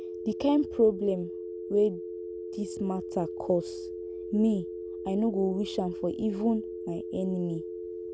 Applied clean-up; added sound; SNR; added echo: none; Telephone; 8 dB; none.